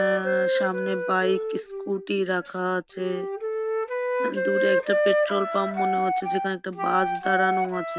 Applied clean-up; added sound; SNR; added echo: none; Wind instrument, woodwind instrument; -1 dB; none.